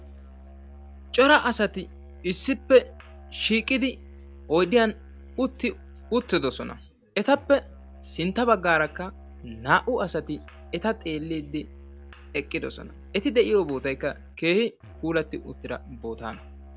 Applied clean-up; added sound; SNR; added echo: none; Musical instrument; 18 dB; none.